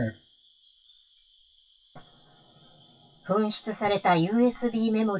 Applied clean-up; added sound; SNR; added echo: classical method WPE with log-MMSE.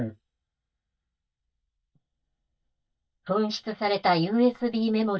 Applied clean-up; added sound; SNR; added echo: neural mask model DeepFilterNet 3.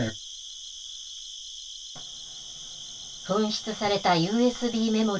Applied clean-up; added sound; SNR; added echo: none; Cricket; 12 dB; reverberation time 0.2 s.